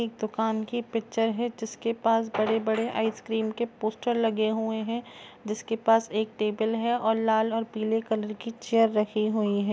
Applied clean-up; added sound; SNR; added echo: none; none; none; none.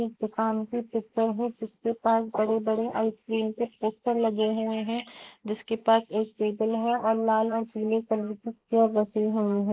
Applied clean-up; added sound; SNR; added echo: neural mask model Resemble Enhance denoiser.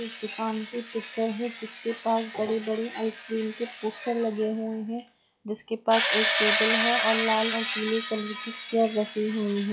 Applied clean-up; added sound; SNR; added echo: classical method log-MMSE.